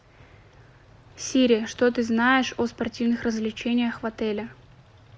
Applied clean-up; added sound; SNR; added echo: none; none; none; none.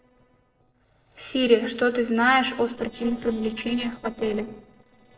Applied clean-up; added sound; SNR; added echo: neural separator model SepFormer DNS4.